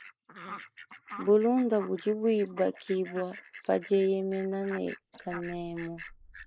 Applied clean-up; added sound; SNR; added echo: neural mask model Resemble Enhance denoiser.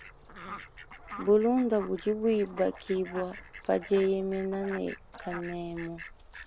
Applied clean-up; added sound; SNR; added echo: none; Fowl; 15 dB; none.